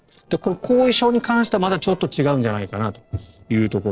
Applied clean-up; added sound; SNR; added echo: neural separator model SepFormer DNS4.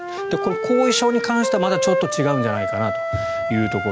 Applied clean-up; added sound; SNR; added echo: none; Wind instrument, woodwind instrument; 2 dB; none.